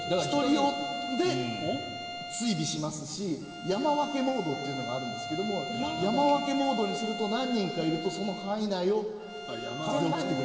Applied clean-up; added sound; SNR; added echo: none; Bowed string instrument; 8 dB; reverberation time 2.8 s.